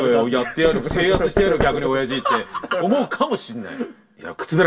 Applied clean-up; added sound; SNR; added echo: none; Knock / Wood; 9 dB; reverberation time 0.1 s.